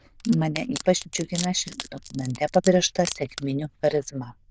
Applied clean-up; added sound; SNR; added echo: neural diffusion model UNIVERSE++.